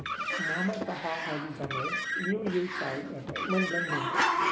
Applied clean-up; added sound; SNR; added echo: none; Growling + Car; -2 dB; none.